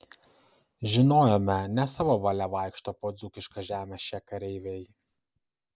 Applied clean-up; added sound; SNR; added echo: none; none; none; none.